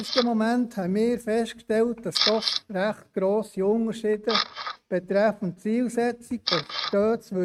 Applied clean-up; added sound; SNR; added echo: neural mask model RNNoise.